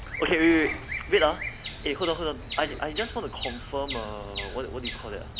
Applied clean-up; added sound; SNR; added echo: none; Bird vocalization, bird call, bird song; 8 dB; none.